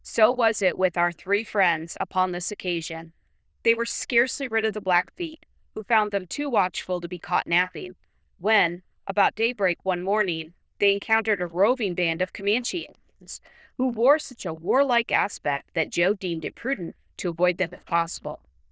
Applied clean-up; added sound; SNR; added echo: neural diffusion model UNIVERSE++.